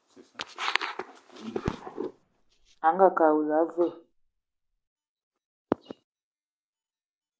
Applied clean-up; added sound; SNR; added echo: none; Fireworks; 15 dB; none.